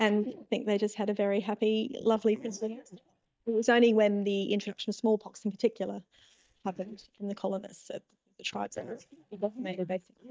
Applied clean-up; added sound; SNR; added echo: neural mask model DeepFilterNet 3.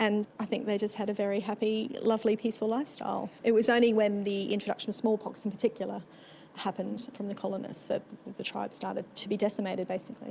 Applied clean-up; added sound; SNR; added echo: none; none; none; none.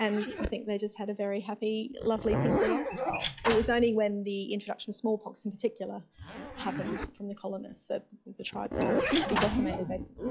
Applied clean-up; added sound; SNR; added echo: classical method log-MMSE.